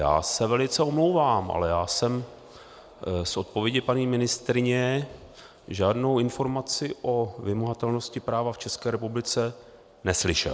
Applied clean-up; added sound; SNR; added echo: none; none; none; none.